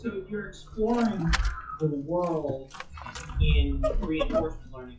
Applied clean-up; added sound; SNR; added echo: classical method WPE with log-MMSE.